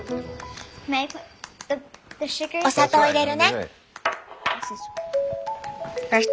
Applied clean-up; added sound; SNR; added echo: none; none; none; none.